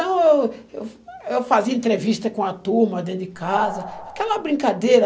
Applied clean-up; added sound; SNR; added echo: none; Animal; 12 dB; none.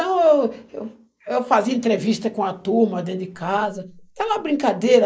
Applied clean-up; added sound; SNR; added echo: neural mask model Resemble Enhance denoiser.